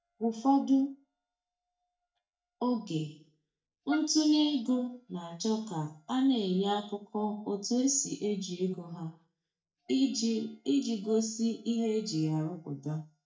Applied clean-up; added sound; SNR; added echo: neural mask model DeepFilterNet 3.